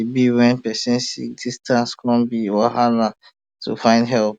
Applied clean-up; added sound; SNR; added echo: none; none; none; none.